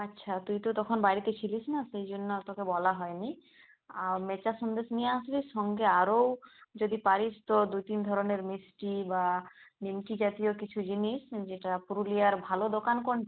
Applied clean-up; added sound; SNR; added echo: none; none; none; none.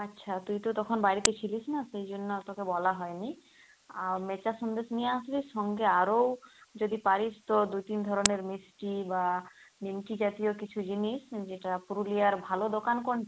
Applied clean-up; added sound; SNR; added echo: none; Camera; 12 dB; none.